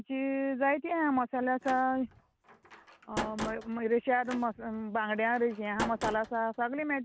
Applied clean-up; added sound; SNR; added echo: none; Slam; 11 dB; none.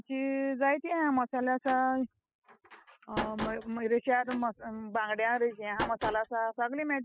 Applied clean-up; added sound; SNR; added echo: classical method spectral subtraction.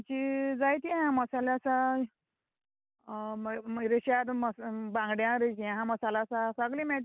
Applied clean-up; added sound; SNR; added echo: none; none; none; none.